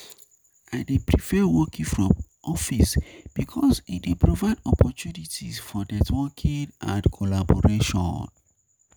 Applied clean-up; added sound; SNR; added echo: none; none; none; none.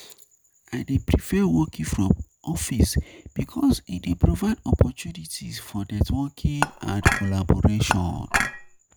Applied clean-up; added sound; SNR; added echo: none; Dishes, pots, and pans / Chink, clink; 3 dB; none.